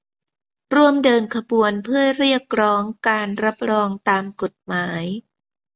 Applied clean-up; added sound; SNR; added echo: none; none; none; none.